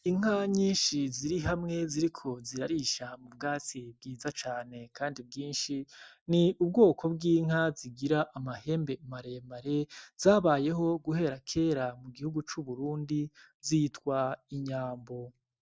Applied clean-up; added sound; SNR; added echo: none; none; none; none.